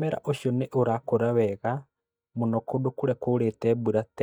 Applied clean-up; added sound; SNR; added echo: neural mask model DeepFilterNet 3.